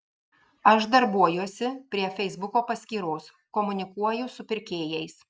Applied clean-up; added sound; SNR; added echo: none; none; none; none.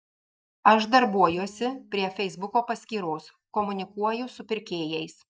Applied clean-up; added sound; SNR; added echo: neural mask model DeepFilterNet 3.